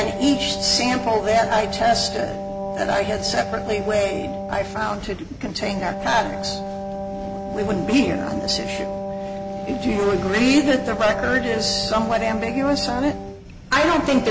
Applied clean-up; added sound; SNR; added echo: none; Wind instrument, woodwind instrument; 7 dB; none.